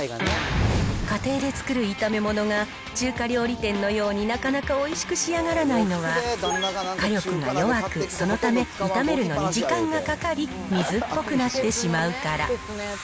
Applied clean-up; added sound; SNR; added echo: none; none; none; none.